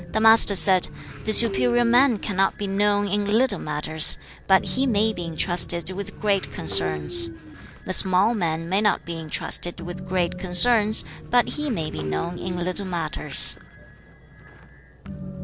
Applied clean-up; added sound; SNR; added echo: none; Train; 11 dB; none.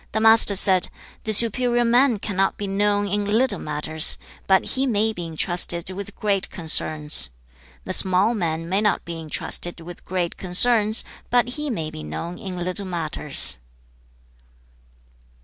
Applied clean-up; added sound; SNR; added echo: none; none; none; none.